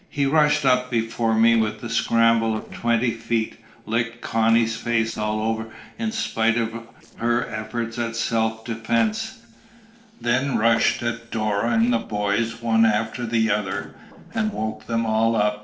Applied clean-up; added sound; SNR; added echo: neural separator model SepFormer DNS4.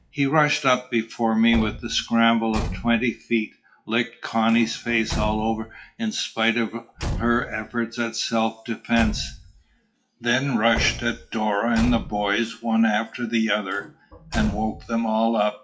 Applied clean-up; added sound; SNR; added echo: classical method WPE with log-MMSE.